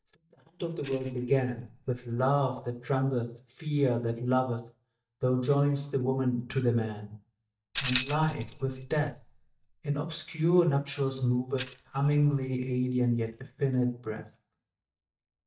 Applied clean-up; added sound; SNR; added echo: neural mask model DeepFilterNet 3.